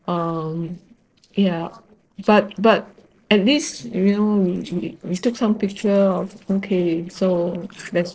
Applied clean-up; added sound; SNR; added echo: neural separator model SepFormer DNS4.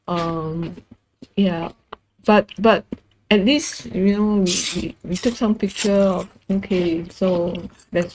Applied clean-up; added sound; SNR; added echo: neural mask model RNNoise.